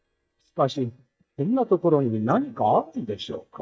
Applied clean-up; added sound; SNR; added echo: neural mask model DeepFilterNet 3.